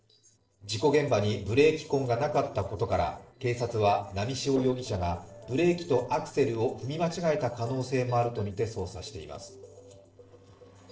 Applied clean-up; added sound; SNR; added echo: neural separator model SepFormer DNS4.